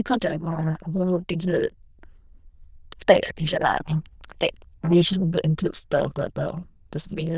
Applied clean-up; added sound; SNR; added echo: neural diffusion model UNIVERSE++.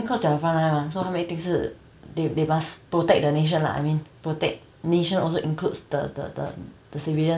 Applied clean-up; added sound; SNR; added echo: none; none; none; none.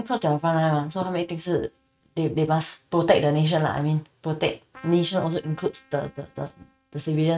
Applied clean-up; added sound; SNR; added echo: neural mask model RNNoise.